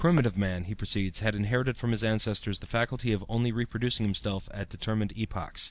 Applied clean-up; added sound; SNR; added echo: none; none; none; none.